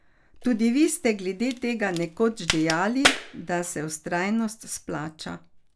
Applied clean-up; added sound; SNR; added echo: none; Crack; 5 dB; none.